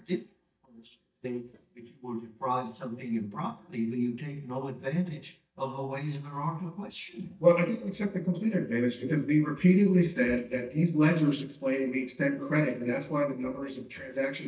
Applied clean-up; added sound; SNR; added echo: neural mask model DeepFilterNet 3.